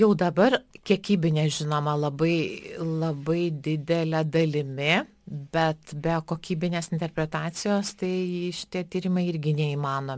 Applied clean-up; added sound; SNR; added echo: none; none; none; none.